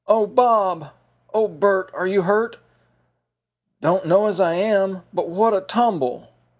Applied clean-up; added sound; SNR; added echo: none; none; none; none.